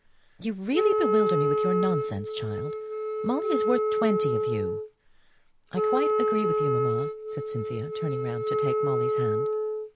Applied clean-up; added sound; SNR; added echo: none; Wind instrument, woodwind instrument; -4 dB; none.